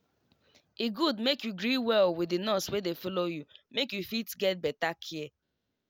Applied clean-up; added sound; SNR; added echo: none; none; none; none.